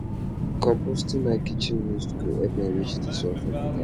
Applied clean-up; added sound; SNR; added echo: none; Subway, metro, underground; -1 dB; none.